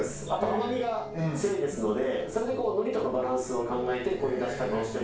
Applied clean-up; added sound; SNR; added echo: none; none; none; reverberation time 0.4 s.